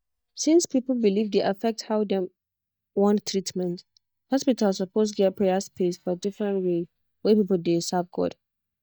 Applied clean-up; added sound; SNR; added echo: neural mask model DeepFilterNet 3.